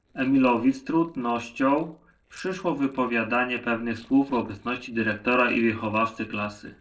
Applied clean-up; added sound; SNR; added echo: neural separator model SepFormer DNS4.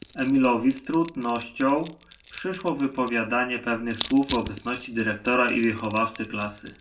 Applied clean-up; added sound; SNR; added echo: none; Crushing; 14 dB; reverberation time 0.2 s.